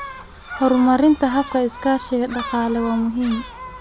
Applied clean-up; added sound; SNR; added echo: none; Gull, seagull; 14 dB; none.